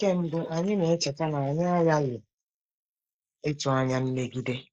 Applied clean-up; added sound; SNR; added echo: neural mask model Resemble Enhance denoiser.